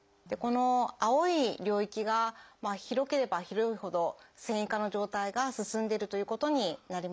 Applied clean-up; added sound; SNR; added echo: none; none; none; none.